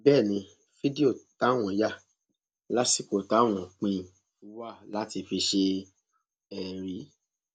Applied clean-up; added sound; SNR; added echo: none; none; none; none.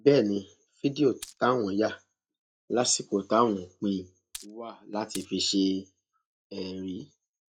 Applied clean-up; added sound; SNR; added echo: classical method log-MMSE.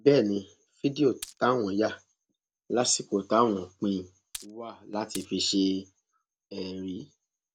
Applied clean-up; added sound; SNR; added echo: none; Glass; 16 dB; none.